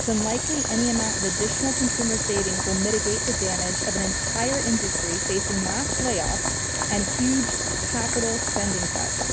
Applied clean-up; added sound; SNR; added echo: none; Boiling; -3 dB; none.